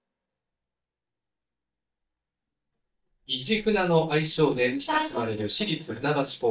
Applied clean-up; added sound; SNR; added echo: neural mask model DeepFilterNet 3.